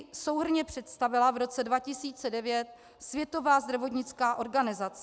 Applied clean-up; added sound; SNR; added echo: none; none; none; none.